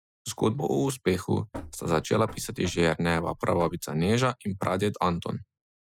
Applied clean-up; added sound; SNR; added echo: classical method spectral subtraction.